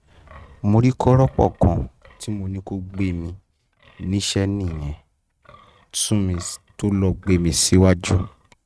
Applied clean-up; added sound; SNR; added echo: neural mask model RNNoise.